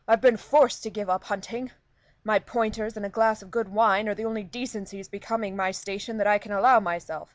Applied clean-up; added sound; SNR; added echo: none; none; none; none.